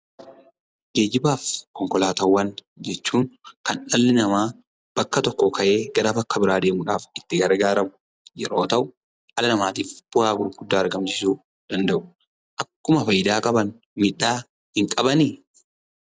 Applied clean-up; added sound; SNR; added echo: none; none; none; none.